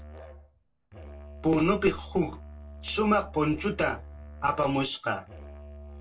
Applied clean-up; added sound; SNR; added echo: none; Musical instrument; 15 dB; reverberation time 0.2 s.